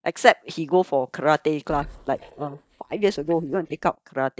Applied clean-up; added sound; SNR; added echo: neural mask model DeepFilterNet 3.